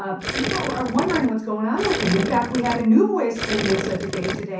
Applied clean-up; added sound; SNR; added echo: none; Gurgling; 5 dB; reverberation time 0.6 s.